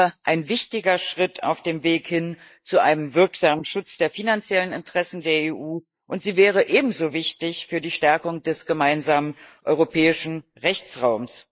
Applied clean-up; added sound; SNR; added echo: neural mask model Resemble Enhance denoiser.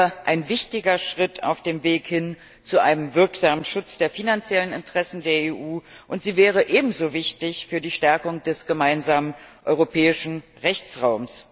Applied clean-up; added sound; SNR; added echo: none; none; none; none.